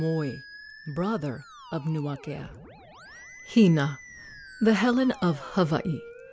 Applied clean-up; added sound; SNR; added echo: none; Musical instrument; 19 dB; none.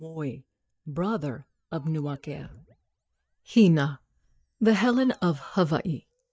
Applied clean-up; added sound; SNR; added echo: neural mask model DeepFilterNet 3.